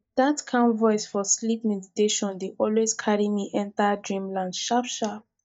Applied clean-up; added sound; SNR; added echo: neural mask model DeepFilterNet 3.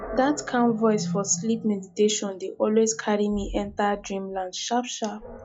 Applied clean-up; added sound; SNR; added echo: classical method log-MMSE.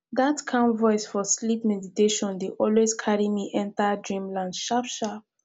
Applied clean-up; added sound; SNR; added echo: none; none; none; none.